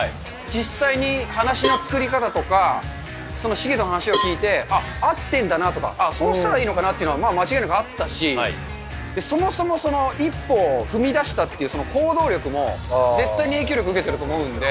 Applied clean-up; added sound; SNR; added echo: none; Cowbell; 7 dB; none.